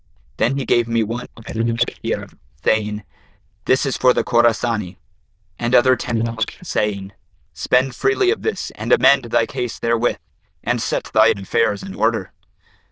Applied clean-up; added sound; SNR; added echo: neural diffusion model UNIVERSE++.